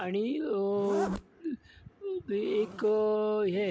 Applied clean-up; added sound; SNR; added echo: none; Zipper (clothing); 15 dB; none.